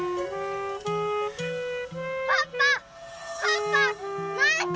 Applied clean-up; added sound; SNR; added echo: none; Wind instrument, woodwind instrument; 2 dB; none.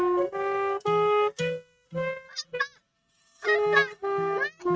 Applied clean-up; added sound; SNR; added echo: neural mask model RNNoise.